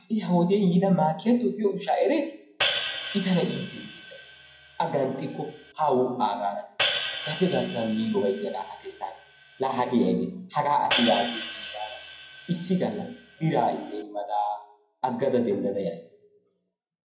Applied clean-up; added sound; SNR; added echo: none; Hi-hat; 3 dB; reverberation time 0.4 s.